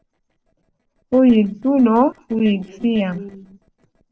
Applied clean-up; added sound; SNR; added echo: neural separator model SepFormer DNS4.